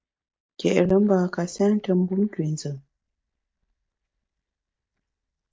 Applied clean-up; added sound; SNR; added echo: neural mask model DeepFilterNet 3.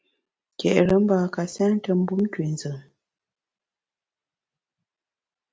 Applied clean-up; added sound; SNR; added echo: none; none; none; none.